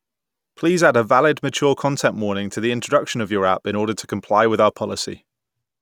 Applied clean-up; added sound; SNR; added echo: none; none; none; none.